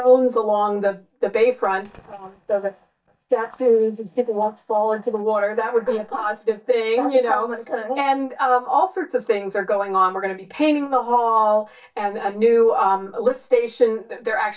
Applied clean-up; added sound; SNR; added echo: neural mask model DeepFilterNet 3.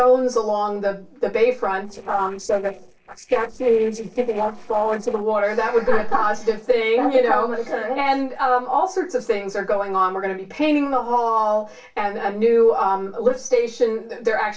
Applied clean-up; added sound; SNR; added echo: neural separator model SepFormer DNS4.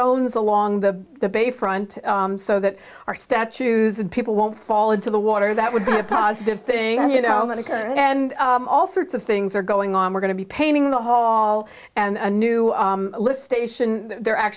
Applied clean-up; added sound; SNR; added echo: none; none; none; none.